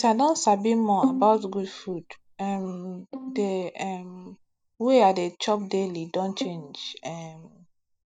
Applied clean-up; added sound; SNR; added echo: neural mask model DeepFilterNet 3.